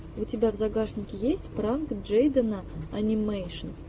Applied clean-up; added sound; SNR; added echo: none; none; none; none.